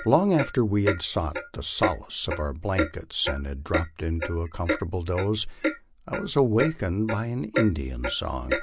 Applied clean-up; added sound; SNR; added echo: none; Clock; 6 dB; none.